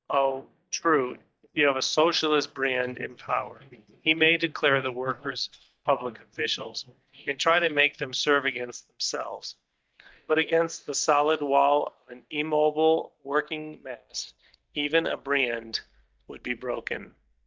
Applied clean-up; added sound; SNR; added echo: neural mask model DeepFilterNet 3.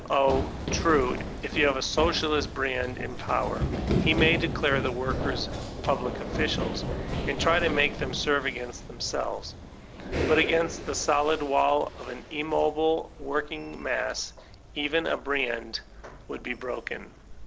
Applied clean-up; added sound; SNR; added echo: none; Run; 5 dB; none.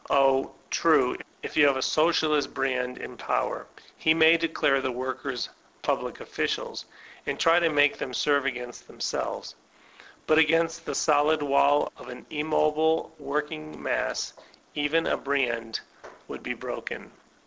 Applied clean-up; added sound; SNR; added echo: none; none; none; none.